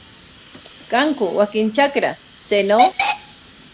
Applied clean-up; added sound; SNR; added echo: none; Hiss / Alarm / Train; 4 dB; none.